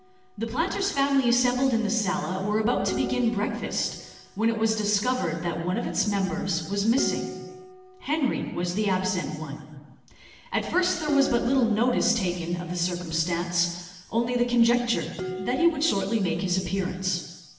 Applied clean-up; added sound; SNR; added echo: none; Dishes, pots, and pans; 16 dB; reverberation time 1.3 s.